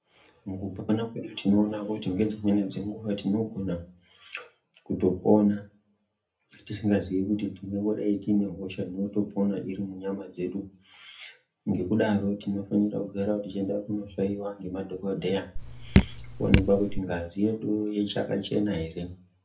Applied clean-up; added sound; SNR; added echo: none; Drip; -4 dB; reverberation time 0.3 s.